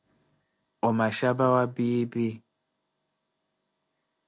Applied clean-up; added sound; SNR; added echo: none; none; none; none.